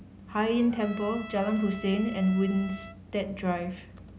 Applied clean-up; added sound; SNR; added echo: none; Trumpet; 16 dB; none.